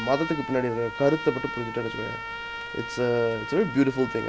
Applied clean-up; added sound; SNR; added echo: none; Trumpet; 9 dB; none.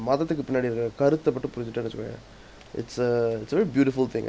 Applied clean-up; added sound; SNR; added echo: none; none; none; none.